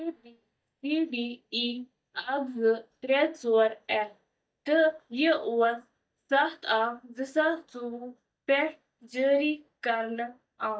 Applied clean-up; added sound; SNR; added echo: neural mask model DeepFilterNet 3.